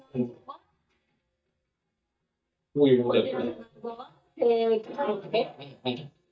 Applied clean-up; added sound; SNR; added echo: neural mask model DeepFilterNet 3.